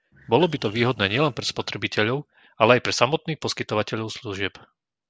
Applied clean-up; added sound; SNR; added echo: neural separator model SepFormer DNS4.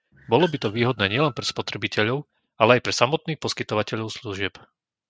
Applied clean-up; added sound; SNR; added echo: neural mask model RNNoise.